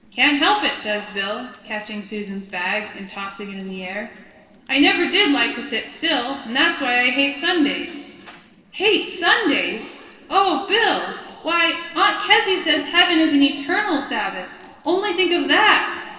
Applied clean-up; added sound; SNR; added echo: neural separator model SepFormer DNS4.